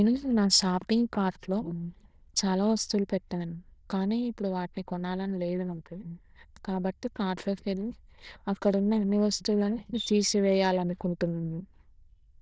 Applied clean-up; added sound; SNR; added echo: neural diffusion model UNIVERSE++.